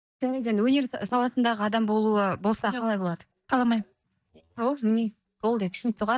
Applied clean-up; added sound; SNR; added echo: neural mask model DeepFilterNet 3.